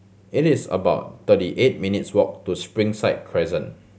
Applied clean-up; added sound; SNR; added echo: none; none; none; none.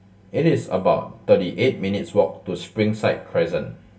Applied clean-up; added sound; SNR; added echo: none; none; none; reverberation time 0.2 s.